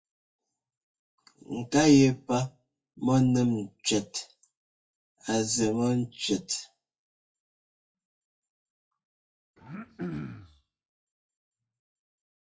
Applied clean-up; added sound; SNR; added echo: classical method WPE with log-MMSE.